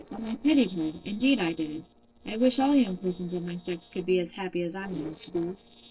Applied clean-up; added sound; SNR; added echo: neural separator model SepFormer DNS4.